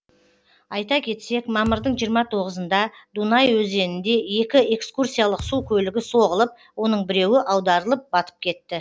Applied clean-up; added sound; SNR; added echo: none; Thump, thud; 18 dB; none.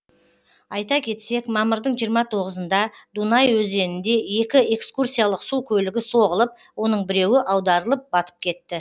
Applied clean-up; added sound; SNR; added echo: none; none; none; none.